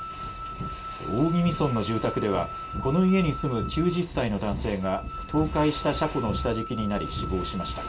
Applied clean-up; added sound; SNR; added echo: none; Wind instrument, woodwind instrument; 11 dB; reverberation time 0.2 s.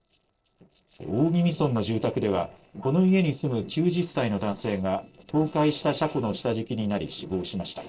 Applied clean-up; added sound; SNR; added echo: neural separator model SepFormer DNS4.